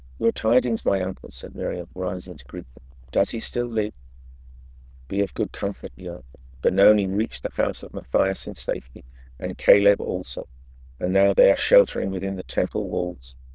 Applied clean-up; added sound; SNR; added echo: neural diffusion model UNIVERSE++.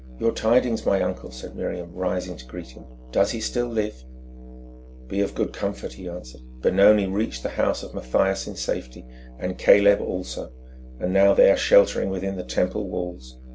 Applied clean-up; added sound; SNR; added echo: none; Musical instrument; 16 dB; none.